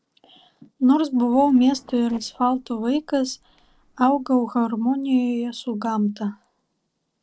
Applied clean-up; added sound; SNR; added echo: neural separator model SepFormer DNS4.